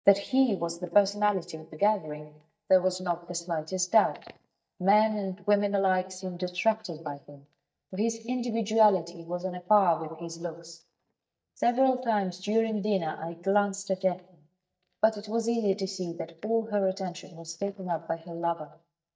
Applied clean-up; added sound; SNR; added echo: neural mask model DeepFilterNet 3.